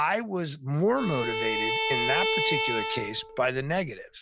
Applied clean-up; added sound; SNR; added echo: none; Bowed string instrument; 1 dB; none.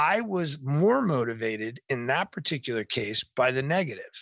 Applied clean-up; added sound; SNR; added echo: none; none; none; none.